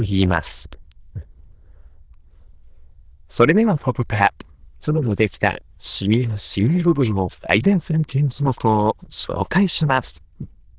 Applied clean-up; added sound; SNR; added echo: neural diffusion model UNIVERSE++.